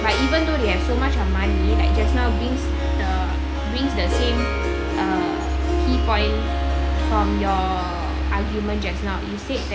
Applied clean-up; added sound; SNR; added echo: none; Harp; 7 dB; none.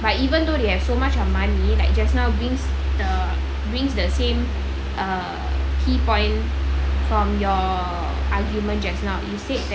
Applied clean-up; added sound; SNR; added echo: none; none; none; none.